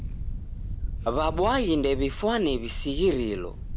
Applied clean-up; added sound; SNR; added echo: none; Camera; 5 dB; none.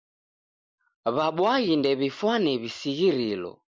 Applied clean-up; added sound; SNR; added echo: none; none; none; none.